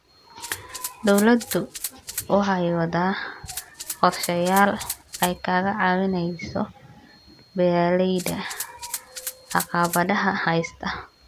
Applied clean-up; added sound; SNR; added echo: none; Rattle (instrument); 11 dB; none.